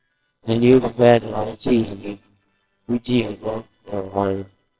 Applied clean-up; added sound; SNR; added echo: neural separator model SepFormer WHAMR!.